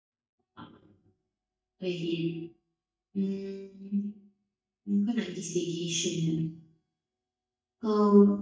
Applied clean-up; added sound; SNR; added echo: neural mask model DeepFilterNet 3.